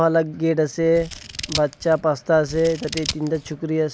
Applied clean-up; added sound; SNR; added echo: none; Scissors; 12 dB; none.